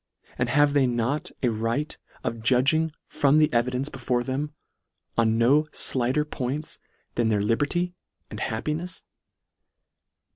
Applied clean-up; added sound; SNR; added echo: none; none; none; none.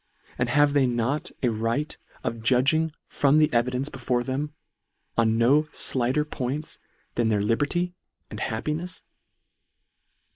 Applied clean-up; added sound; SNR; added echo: neural mask model Resemble Enhance denoiser.